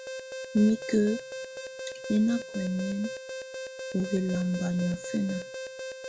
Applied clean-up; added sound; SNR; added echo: none; Alarm; 9 dB; none.